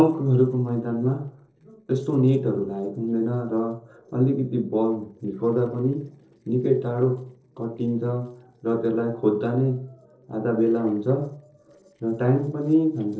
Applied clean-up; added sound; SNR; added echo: neural separator model SepFormer DNS4.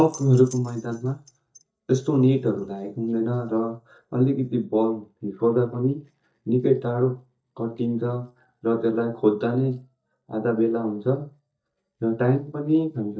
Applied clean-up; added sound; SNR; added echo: neural mask model DeepFilterNet 3.